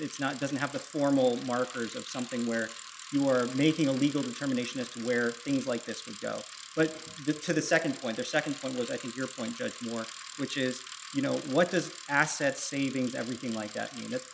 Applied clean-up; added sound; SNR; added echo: none; Bicycle; 13 dB; none.